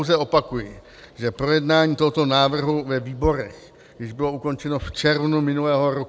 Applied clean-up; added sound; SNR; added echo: none; none; none; none.